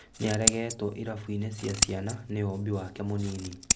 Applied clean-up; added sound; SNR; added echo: none; Scissors; 0 dB; none.